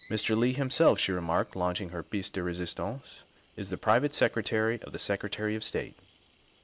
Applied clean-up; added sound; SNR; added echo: none; Boiling / Alarm; 7 dB; none.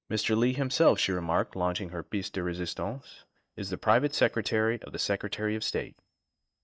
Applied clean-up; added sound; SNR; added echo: neural mask model DeepFilterNet 3.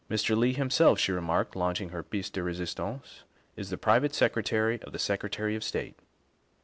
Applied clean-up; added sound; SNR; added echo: none; none; none; none.